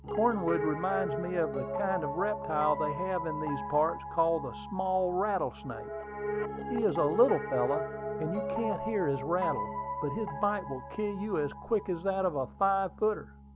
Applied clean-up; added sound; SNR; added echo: none; Piano; 5 dB; none.